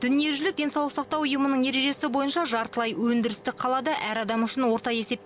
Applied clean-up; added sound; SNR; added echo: none; none; none; none.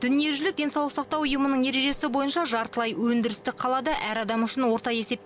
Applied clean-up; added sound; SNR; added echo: none; Whoosh, swoosh, swish; 17 dB; none.